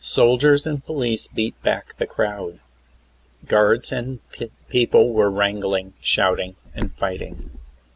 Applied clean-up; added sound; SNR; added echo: none; none; none; none.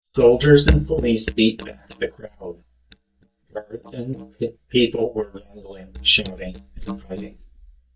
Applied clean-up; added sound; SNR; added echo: neural mask model DeepFilterNet 3.